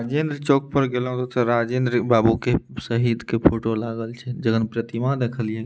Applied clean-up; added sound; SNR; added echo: none; none; none; none.